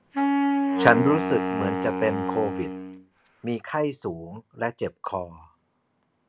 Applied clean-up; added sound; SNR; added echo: none; Wind instrument, woodwind instrument; -1 dB; none.